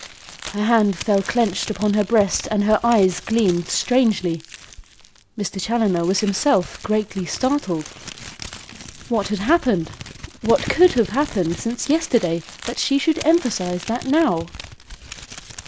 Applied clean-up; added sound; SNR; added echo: none; Crumpling, crinkling; 16 dB; none.